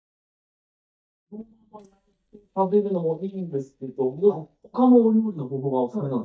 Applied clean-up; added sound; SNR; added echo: neural mask model DeepFilterNet 3.